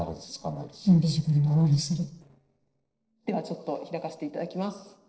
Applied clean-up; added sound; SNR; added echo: neural separator model SepFormer DNS4.